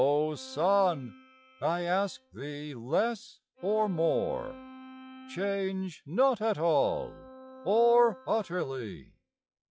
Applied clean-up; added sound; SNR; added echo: classical method log-MMSE.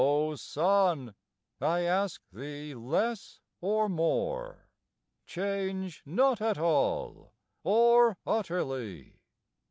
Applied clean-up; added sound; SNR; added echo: none; none; none; none.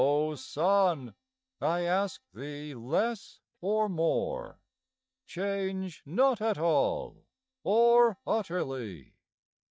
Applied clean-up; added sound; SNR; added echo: neural mask model DeepFilterNet 3.